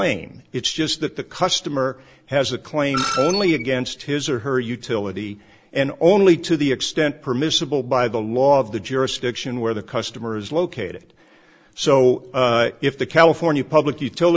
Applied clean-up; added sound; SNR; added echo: none; Screech; 7 dB; none.